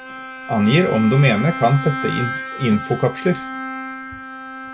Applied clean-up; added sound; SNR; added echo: none; Bowed string instrument; 9 dB; none.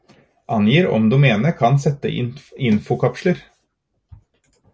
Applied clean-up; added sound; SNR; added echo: none; none; none; none.